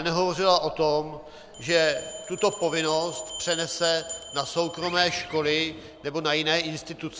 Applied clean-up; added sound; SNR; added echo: none; Bell + Bird; 15 dB; none.